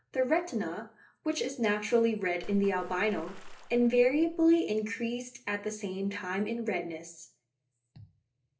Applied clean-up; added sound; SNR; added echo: none; Water / Splash, splatter; 14 dB; reverberation time 0.3 s.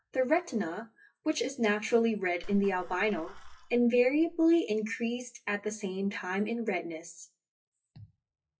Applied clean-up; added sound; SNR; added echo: classical method WPE with log-MMSE.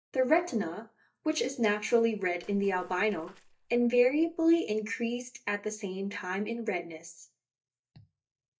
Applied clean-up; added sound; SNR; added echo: neural mask model DeepFilterNet 3.